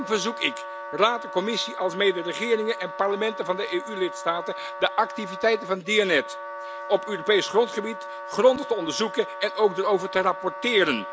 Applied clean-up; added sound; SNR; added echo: none; Wind instrument, woodwind instrument; 11 dB; none.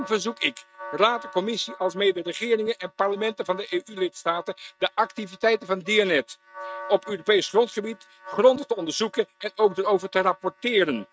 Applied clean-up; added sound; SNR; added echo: neural mask model RNNoise.